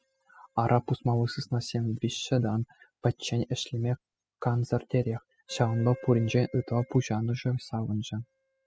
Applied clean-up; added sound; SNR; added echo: classical method spectral subtraction.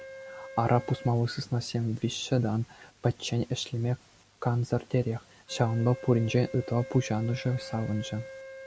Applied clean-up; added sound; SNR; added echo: none; Wind instrument, woodwind instrument; 18 dB; none.